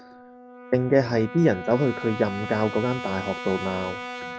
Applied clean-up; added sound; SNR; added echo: none; Brass instrument; 11 dB; none.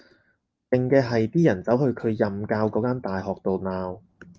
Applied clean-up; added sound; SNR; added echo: none; none; none; none.